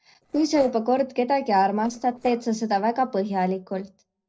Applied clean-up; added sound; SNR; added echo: neural separator model SepFormer DNS4.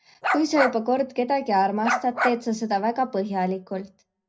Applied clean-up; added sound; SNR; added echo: none; Bark; 2 dB; reverberation time 0.4 s.